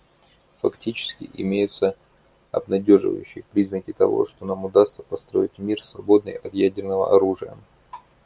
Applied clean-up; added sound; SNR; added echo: none; none; none; none.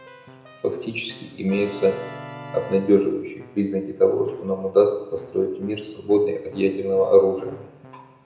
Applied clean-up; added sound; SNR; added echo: none; Keyboard (musical); 20 dB; reverberation time 0.8 s.